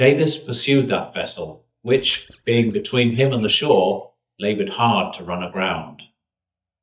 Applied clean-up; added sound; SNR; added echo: neural mask model DeepFilterNet 3.